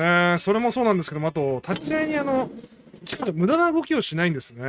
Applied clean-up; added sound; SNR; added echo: neural mask model RNNoise.